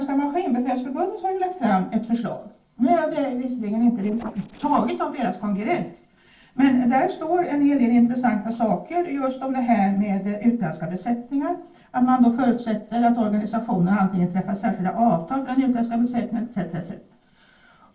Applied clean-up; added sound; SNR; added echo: neural separator model SepFormer DNS4.